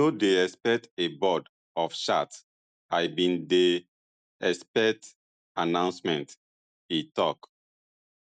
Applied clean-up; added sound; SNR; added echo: none; none; none; none.